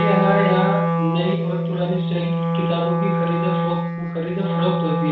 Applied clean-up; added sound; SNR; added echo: none; Wind instrument, woodwind instrument; -3 dB; reverberation time 0.4 s.